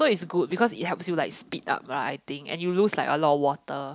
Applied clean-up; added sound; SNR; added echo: none; none; none; none.